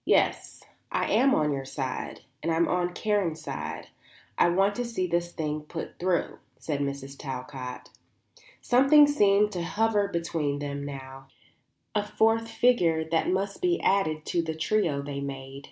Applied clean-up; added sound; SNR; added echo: none; none; none; none.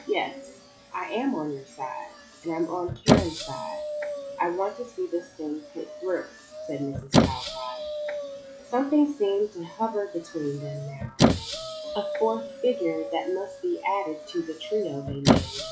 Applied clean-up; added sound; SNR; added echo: classical method log-MMSE.